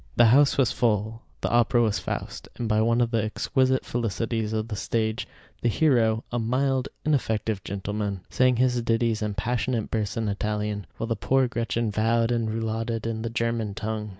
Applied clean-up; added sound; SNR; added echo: none; none; none; none.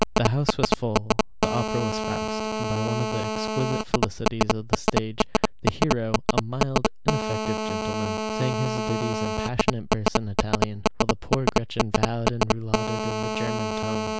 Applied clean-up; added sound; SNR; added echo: none; Telephone; -4 dB; none.